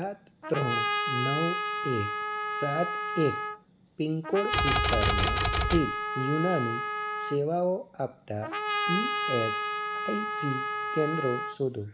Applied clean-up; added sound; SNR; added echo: none; Trumpet + Typewriter; -1 dB; none.